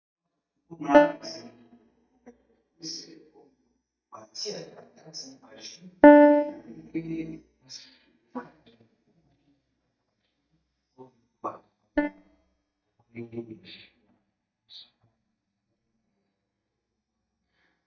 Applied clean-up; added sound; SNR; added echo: neural mask model DeepFilterNet 3.